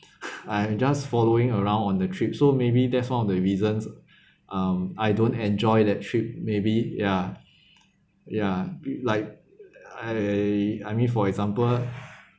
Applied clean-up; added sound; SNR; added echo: none; none; none; none.